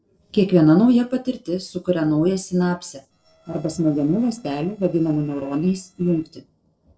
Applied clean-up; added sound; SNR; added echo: neural separator model SepFormer DNS4.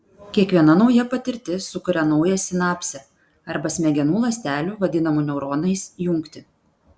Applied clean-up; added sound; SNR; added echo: none; none; none; none.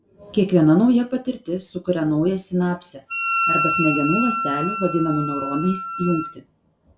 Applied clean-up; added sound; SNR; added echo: none; Wind instrument, woodwind instrument; 3 dB; reverberation time 0.2 s.